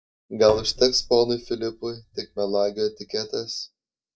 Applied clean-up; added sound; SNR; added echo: neural mask model DeepFilterNet 3.